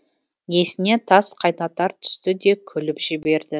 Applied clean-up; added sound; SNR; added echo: none; none; none; none.